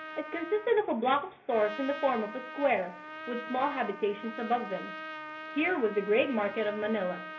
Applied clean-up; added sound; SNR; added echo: none; Trumpet; 12 dB; reverberation time 0.3 s.